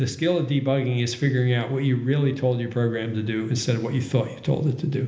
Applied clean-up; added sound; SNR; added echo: none; none; none; reverberation time 0.8 s.